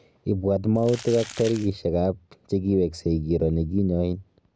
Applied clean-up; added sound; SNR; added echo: none; Crumpling, crinkling; 15 dB; none.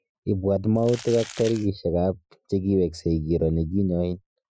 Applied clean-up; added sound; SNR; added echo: classical method Wiener filter.